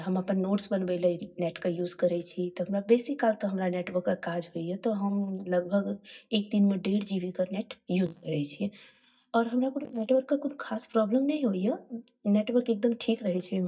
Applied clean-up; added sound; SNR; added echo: neural mask model DeepFilterNet 3.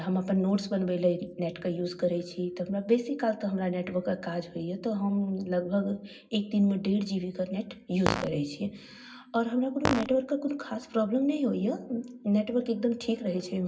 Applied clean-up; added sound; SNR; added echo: none; Fart; 0 dB; reverberation time 0.4 s.